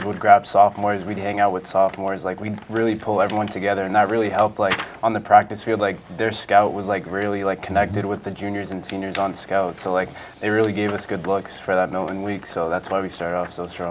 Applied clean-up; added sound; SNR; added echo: none; none; none; none.